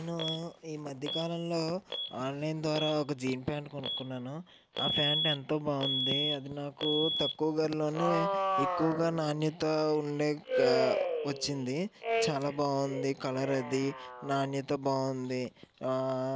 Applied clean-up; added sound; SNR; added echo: none; Alarm; 4 dB; none.